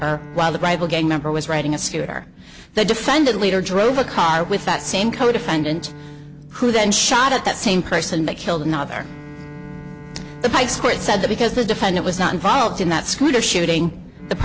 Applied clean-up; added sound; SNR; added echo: none; Bowed string instrument; 20 dB; none.